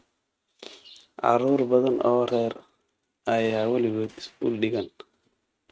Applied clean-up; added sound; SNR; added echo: neural mask model RNNoise.